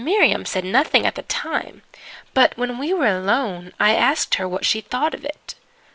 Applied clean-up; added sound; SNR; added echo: none; none; none; none.